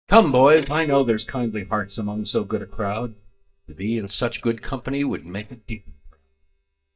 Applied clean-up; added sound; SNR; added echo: neural mask model DeepFilterNet 3.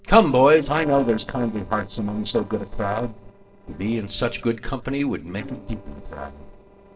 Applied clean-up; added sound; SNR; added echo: neural separator model SepFormer DNS4.